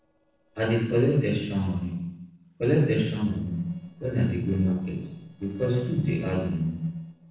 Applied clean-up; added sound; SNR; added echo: neural separator model SepFormer DNS4.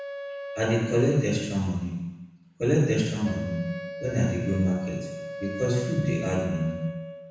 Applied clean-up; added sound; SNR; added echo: none; Wind instrument, woodwind instrument; 11 dB; reverberation time 1.1 s.